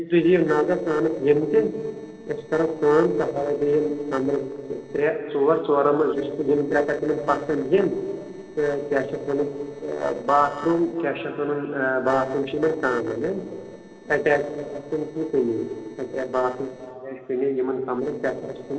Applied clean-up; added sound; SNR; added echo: neural separator model SepFormer DNS4.